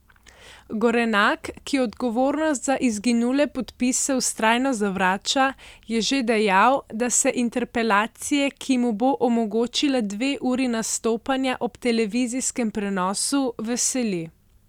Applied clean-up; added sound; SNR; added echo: none; none; none; none.